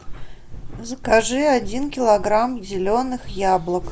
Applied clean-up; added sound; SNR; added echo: none; none; none; none.